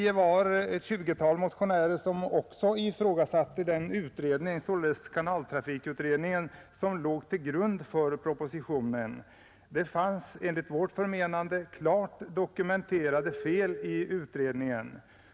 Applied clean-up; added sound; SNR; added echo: none; Telephone; 9 dB; none.